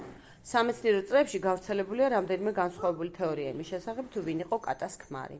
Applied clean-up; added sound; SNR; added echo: none; none; none; none.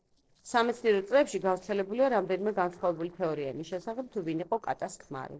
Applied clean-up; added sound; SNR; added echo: neural separator model SepFormer DNS4.